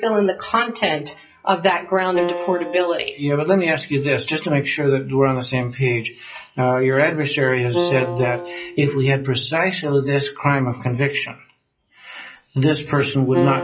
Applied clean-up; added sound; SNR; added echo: classical method WPE with log-MMSE.